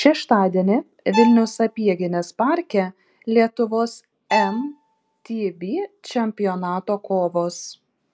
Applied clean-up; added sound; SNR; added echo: none; Bowed string instrument; 8 dB; none.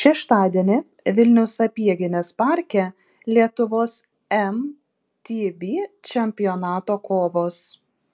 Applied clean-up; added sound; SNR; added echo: none; none; none; none.